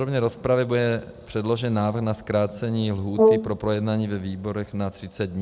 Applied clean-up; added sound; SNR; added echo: none; Brass instrument; -1 dB; none.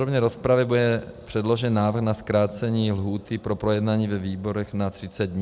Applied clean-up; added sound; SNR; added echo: none; none; none; none.